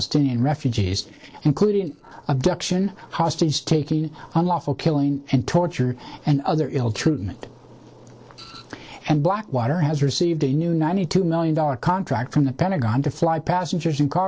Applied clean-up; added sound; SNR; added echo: neural separator model SepFormer DNS4.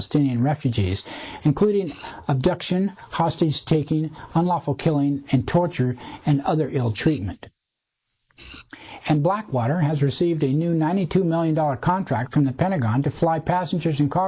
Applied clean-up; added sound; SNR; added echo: neural mask model Resemble Enhance denoiser.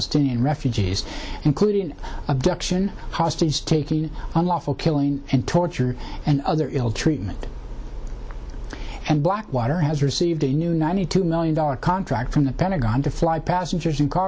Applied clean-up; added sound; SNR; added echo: none; none; none; none.